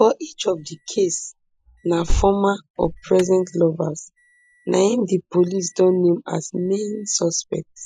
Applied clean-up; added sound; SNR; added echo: classical method Wiener filter.